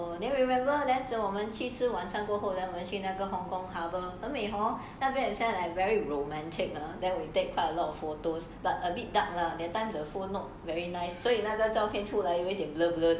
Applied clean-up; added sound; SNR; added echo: none; none; none; none.